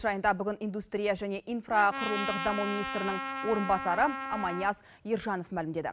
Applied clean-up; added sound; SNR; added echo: none; Trumpet; 5 dB; none.